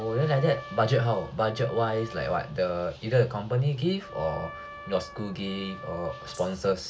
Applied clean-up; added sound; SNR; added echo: none; Trumpet + Rattle (instrument); 17 dB; none.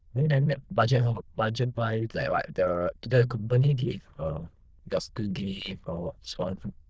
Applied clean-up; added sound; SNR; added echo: neural diffusion model UNIVERSE++.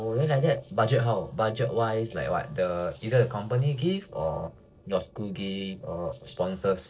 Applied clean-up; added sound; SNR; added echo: neural separator model SepFormer DNS4.